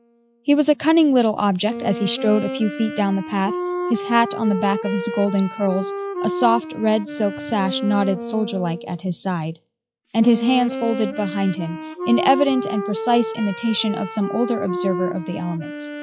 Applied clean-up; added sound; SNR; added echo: classical method log-MMSE.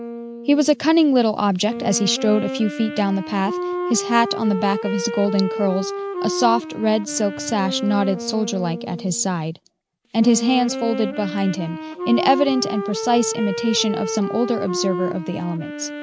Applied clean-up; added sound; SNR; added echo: none; Wind instrument, woodwind instrument; 7 dB; none.